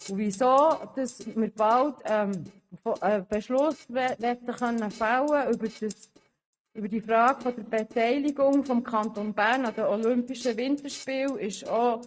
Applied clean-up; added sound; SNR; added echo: neural mask model RNNoise.